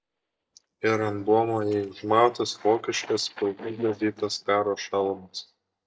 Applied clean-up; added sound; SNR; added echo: neural mask model DeepFilterNet 3.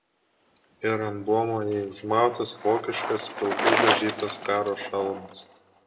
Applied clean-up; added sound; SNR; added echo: none; Bicycle; 4 dB; reverberation time 0.6 s.